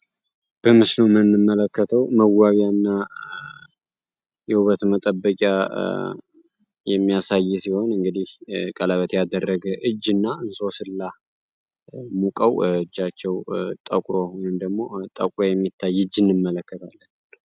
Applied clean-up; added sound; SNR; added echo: none; none; none; none.